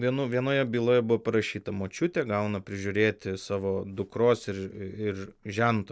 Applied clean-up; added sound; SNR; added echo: none; none; none; none.